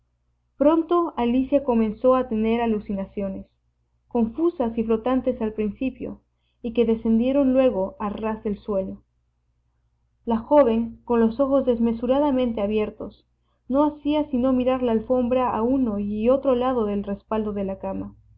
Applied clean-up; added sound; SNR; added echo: none; none; none; none.